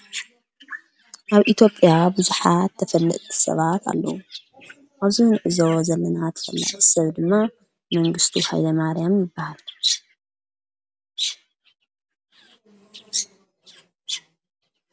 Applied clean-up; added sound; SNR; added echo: none; none; none; none.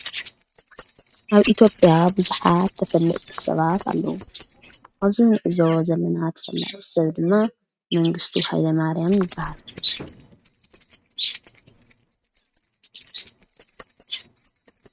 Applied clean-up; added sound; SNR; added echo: neural mask model RNNoise.